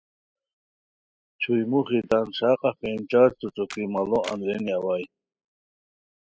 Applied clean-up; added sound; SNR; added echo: classical method spectral subtraction.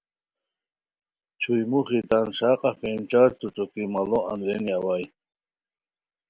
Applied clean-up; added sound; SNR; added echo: none; none; none; none.